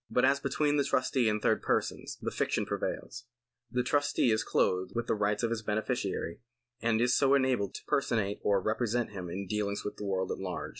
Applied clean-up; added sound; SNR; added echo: none; none; none; none.